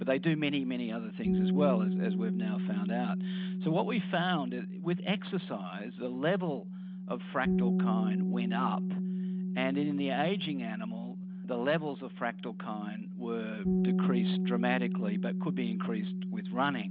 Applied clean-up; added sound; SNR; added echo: none; Bass guitar; -1 dB; none.